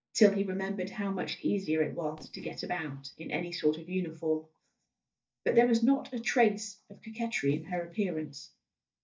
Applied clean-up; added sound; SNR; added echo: neural mask model DeepFilterNet 3.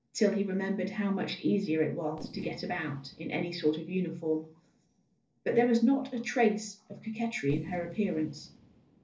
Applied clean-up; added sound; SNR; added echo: neural separator model SepFormer DNS4.